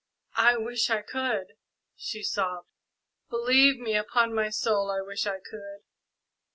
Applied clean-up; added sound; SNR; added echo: none; none; none; none.